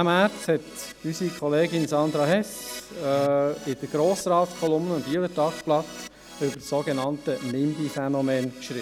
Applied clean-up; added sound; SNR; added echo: none; Keyboard (musical); 17 dB; none.